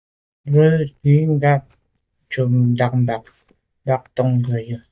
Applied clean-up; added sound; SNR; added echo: neural mask model DeepFilterNet 3.